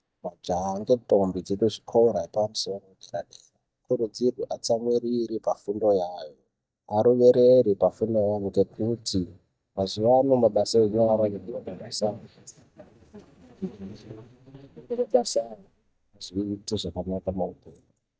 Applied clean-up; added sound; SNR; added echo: neural mask model DeepFilterNet 3.